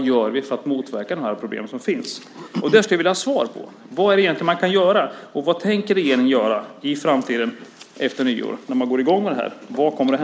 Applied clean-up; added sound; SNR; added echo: none; none; none; none.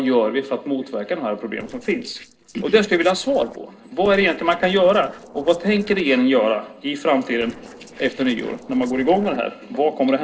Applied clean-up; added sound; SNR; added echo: neural separator model SepFormer DNS4.